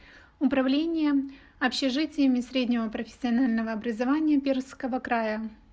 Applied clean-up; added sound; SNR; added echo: none; none; none; none.